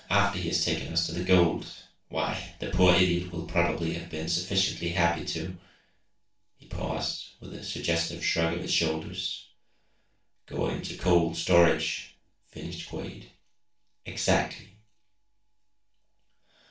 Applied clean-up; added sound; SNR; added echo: none; none; none; reverberation time 0.3 s.